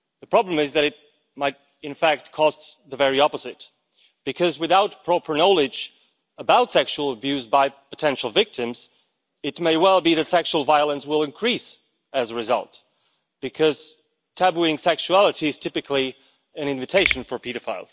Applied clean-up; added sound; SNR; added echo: none; Finger snapping; 8 dB; none.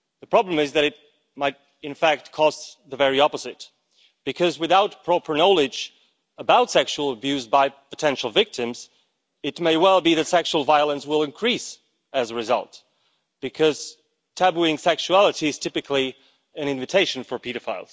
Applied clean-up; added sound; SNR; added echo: none; none; none; none.